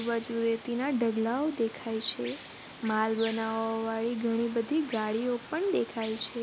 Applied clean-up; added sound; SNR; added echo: none; Water; 12 dB; none.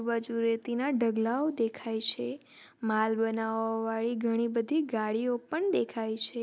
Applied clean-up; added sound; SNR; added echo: none; none; none; none.